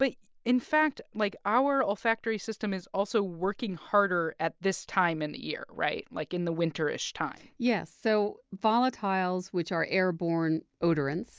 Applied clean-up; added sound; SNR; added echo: none; none; none; none.